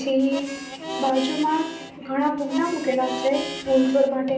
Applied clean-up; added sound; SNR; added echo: none; Harmonica; 12 dB; reverberation time 0.6 s.